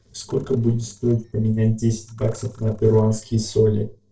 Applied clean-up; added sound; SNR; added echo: neural separator model SepFormer DNS4.